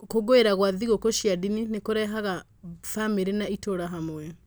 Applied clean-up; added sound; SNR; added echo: none; none; none; none.